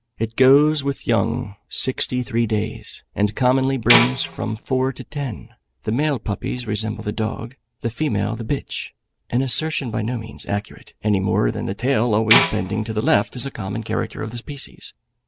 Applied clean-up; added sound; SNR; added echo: none; Tambourine; 2 dB; none.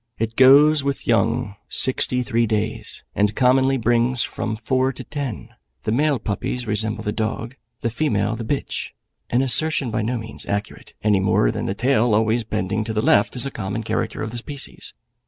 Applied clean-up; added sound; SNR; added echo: none; none; none; none.